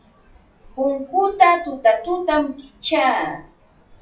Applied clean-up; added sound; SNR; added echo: classical method WPE with log-MMSE.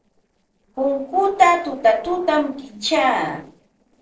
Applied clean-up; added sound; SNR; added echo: neural separator model SepFormer DNS4.